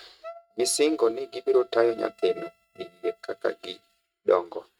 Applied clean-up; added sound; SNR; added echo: neural mask model RNNoise.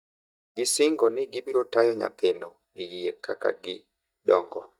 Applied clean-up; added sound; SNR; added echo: neural mask model DeepFilterNet 3.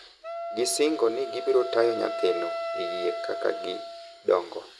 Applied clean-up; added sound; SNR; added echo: none; Wind instrument, woodwind instrument; 7 dB; none.